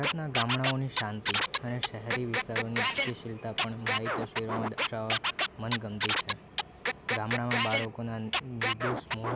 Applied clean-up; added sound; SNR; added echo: none; Scratching (performance technique); -3 dB; none.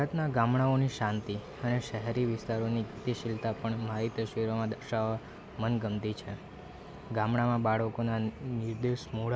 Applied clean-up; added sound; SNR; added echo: none; none; none; none.